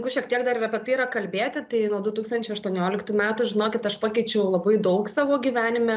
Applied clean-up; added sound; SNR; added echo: none; none; none; none.